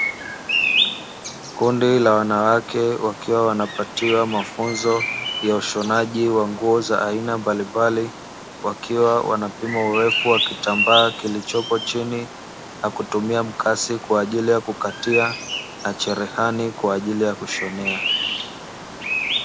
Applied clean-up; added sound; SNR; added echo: none; Bird vocalization, bird call, bird song; 6 dB; none.